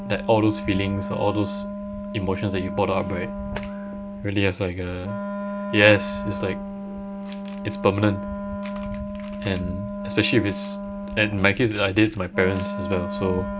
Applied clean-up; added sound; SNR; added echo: none; Wind instrument, woodwind instrument; 7 dB; none.